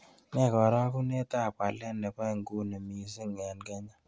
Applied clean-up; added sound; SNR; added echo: none; none; none; none.